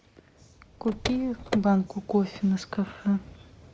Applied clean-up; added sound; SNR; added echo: none; Car; 7 dB; none.